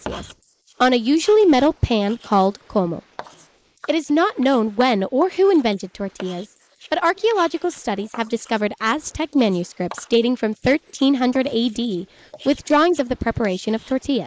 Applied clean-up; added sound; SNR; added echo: neural mask model Resemble Enhance denoiser.